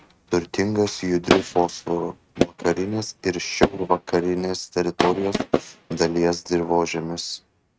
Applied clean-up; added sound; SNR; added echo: neural mask model RNNoise.